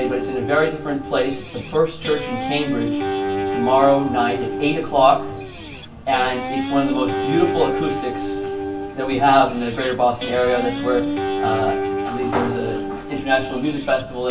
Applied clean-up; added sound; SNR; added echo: none; Guitar; 5 dB; reverberation time 0.2 s.